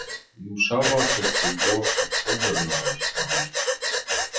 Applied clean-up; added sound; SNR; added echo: classical method WPE with log-MMSE.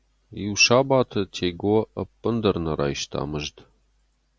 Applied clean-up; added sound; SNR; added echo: none; none; none; none.